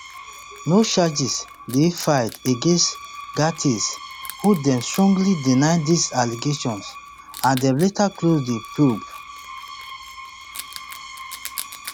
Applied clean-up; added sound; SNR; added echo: none; Screech + Wild animals; 15 dB; none.